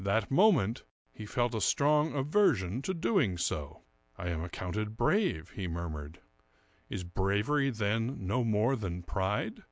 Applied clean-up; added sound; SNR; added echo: none; none; none; none.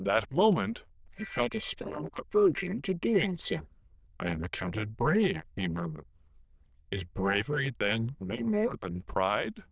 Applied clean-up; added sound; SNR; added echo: neural diffusion model UNIVERSE++.